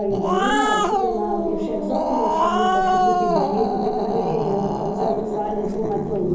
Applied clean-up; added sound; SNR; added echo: none; Growling; -2 dB; reverberation time 0.7 s.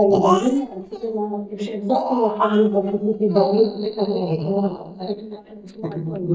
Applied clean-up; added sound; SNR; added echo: neural mask model DeepFilterNet 3.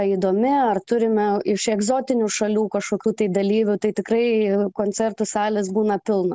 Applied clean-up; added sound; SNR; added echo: none; none; none; none.